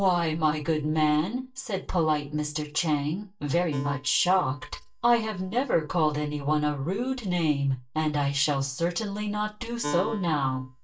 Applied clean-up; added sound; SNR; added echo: neural mask model DeepFilterNet 3.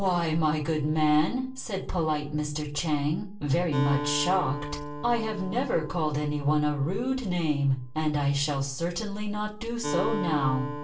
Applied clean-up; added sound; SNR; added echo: none; Acoustic guitar; 11 dB; reverberation time 0.3 s.